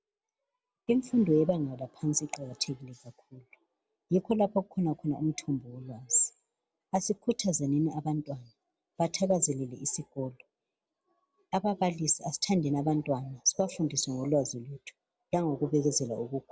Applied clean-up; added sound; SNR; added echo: none; none; none; none.